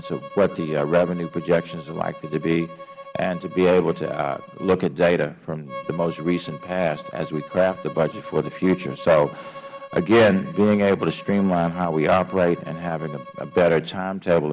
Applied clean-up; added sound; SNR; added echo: none; Bowed string instrument; 17 dB; none.